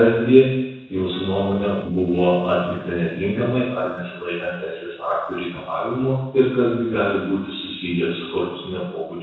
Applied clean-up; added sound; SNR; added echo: neural separator model SepFormer DNS4.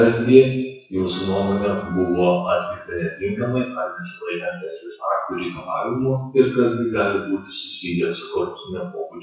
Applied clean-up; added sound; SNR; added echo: classical method WPE with log-MMSE.